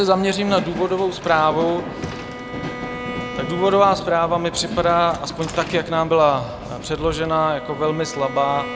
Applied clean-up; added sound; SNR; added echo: none; Train + Bowed string instrument; 10 dB; none.